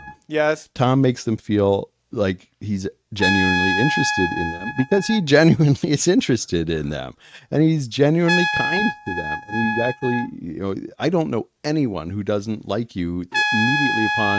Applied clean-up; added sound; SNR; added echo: neural mask model RNNoise.